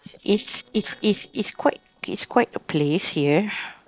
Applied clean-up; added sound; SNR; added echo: neural separator model SepFormer DNS4.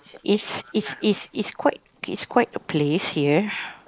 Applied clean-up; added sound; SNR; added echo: neural mask model Resemble Enhance denoiser.